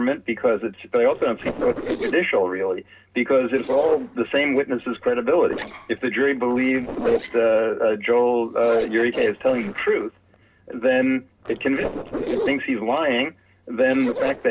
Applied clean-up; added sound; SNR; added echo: neural separator model SepFormer DNS4.